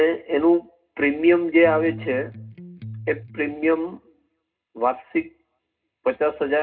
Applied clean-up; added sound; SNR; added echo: none; Electric guitar; 14 dB; reverberation time 0.2 s.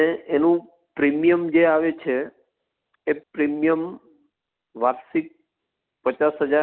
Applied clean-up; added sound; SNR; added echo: none; none; none; none.